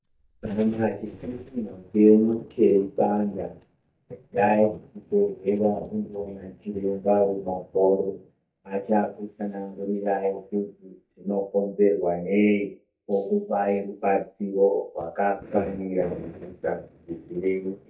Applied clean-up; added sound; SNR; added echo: neural mask model DeepFilterNet 3.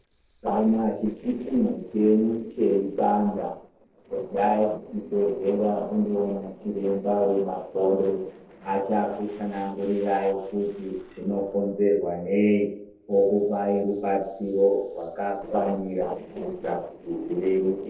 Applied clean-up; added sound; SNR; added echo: neural separator model SepFormer DNS4.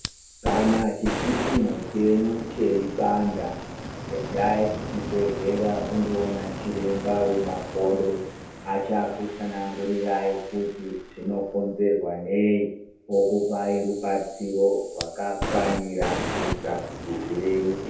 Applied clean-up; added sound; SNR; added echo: none; Fire; 8 dB; reverberation time 0.7 s.